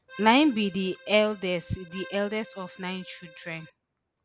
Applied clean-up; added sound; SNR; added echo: none; Accordion; 19 dB; none.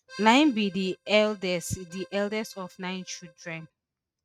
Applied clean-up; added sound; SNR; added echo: neural mask model RNNoise.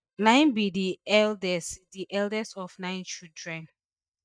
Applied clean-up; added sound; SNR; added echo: neural mask model DeepFilterNet 3.